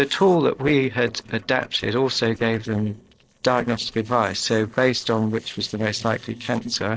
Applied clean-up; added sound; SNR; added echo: neural separator model SepFormer DNS4.